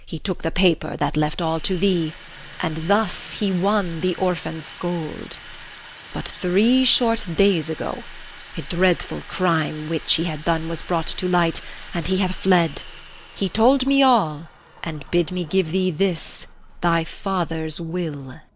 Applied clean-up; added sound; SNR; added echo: none; Sink (filling or washing) / Water tap, faucet; 20 dB; none.